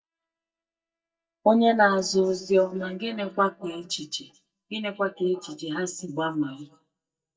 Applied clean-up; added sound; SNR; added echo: neural mask model DeepFilterNet 3.